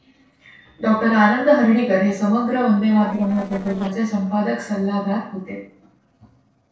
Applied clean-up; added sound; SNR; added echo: neural separator model SepFormer DNS4.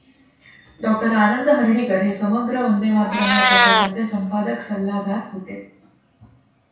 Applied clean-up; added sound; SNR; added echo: none; Meow; 4 dB; reverberation time 0.6 s.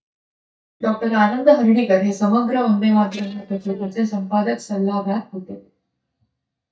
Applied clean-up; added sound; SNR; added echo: neural mask model DeepFilterNet 3.